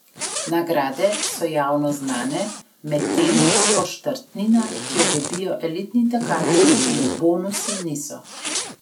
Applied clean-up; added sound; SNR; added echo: none; Zipper (clothing); 0 dB; none.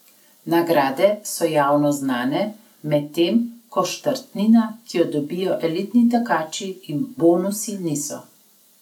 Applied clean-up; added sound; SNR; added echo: none; none; none; none.